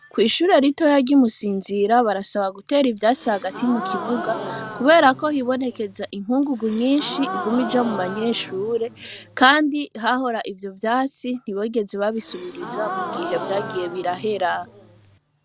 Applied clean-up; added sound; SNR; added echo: none; Gasp; 10 dB; none.